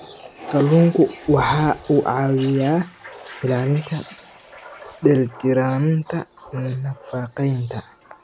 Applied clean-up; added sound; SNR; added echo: none; Toilet flush; 19 dB; none.